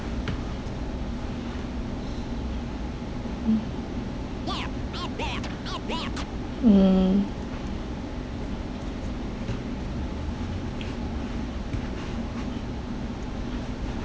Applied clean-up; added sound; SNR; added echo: none; Scratching (performance technique); 7 dB; none.